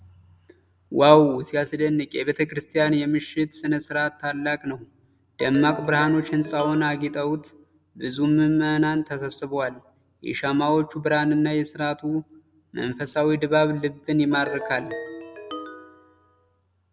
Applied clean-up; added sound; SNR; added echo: none; Ringtone; 13 dB; none.